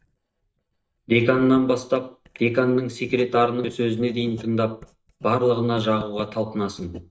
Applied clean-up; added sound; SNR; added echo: neural mask model DeepFilterNet 3.